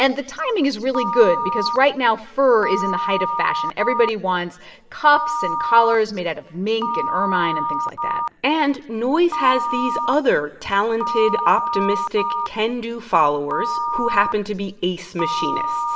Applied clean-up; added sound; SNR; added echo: none; Telephone; 5 dB; reverberation time 1.3 s.